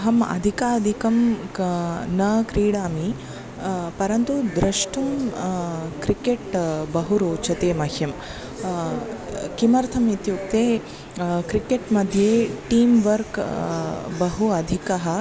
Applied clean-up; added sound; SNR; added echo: none; none; none; none.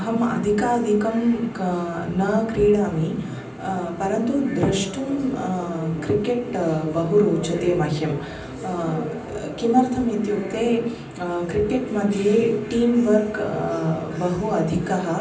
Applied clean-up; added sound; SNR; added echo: none; none; none; reverberation time 0.6 s.